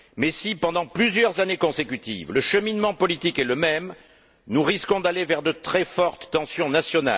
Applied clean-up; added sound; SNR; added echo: none; none; none; none.